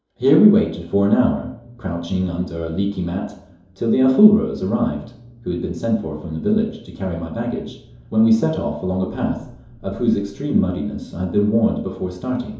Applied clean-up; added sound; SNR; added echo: none; none; none; reverberation time 2.8 s.